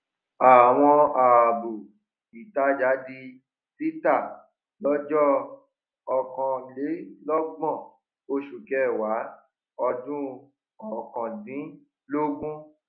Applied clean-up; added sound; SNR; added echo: none; none; none; none.